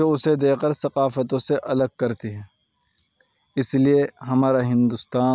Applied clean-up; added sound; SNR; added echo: none; none; none; none.